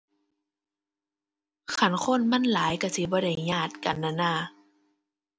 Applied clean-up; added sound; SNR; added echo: none; none; none; none.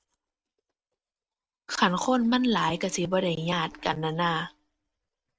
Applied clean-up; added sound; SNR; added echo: neural mask model RNNoise.